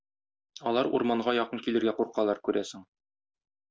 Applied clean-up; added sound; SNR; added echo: none; none; none; none.